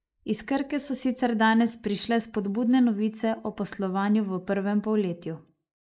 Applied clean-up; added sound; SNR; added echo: neural mask model Resemble Enhance denoiser.